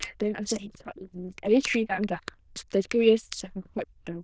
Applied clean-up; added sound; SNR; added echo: neural diffusion model UNIVERSE++.